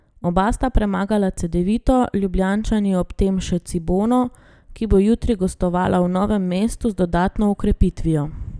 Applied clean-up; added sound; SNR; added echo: none; none; none; none.